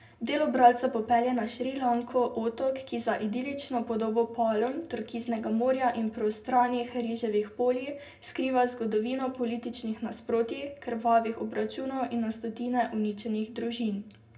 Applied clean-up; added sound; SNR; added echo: none; none; none; reverberation time 0.2 s.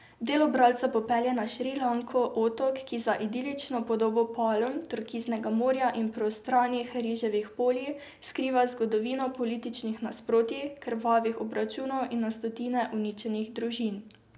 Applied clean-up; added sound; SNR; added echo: none; none; none; none.